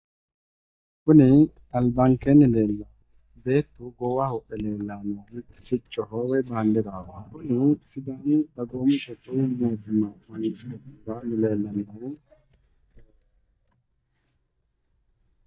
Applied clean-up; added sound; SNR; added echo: neural mask model DeepFilterNet 3.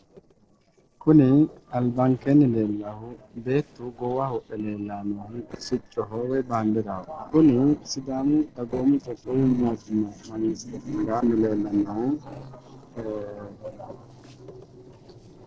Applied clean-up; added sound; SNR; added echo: neural separator model SepFormer DNS4.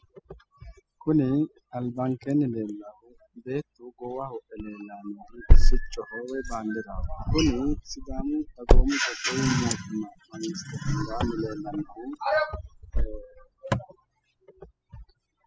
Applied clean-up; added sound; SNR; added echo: classical method spectral subtraction.